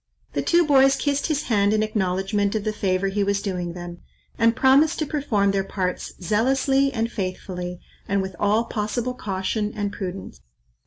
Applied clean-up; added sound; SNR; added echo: none; none; none; none.